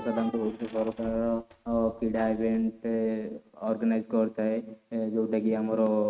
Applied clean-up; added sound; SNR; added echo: neural mask model RNNoise.